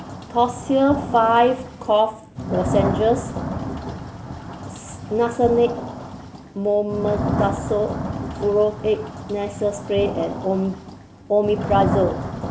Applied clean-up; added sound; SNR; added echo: none; Thunder / Rain; 6 dB; none.